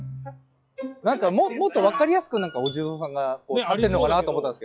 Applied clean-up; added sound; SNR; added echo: classical method log-MMSE.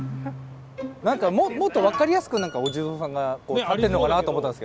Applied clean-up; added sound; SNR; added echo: none; Guitar; 14 dB; none.